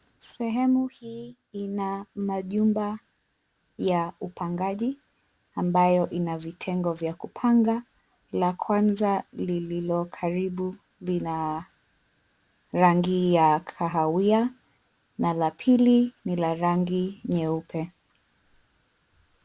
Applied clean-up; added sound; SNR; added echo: none; none; none; none.